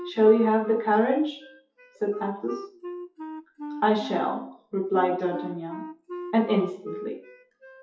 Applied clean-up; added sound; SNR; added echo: classical method WPE with log-MMSE.